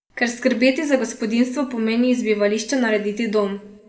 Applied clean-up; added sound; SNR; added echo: none; none; none; reverberation time 1.5 s.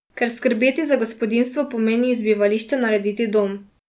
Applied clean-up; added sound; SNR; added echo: none; none; none; none.